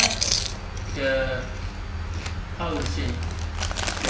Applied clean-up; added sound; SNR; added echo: none; Chewing, mastication; 3 dB; reverberation time 0.8 s.